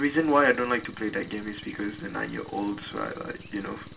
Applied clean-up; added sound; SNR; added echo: none; Engine; 18 dB; reverberation time 0.2 s.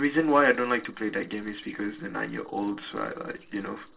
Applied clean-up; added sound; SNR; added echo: neural separator model SepFormer DNS4.